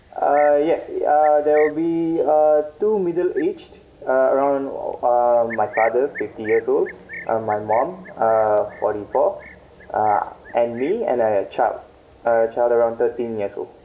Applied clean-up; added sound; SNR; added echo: none; Cricket; 17 dB; none.